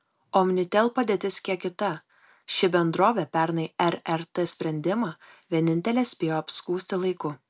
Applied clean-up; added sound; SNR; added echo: none; none; none; none.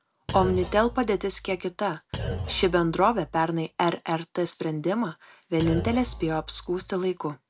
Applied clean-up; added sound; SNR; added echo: none; Thump, thud; 9 dB; none.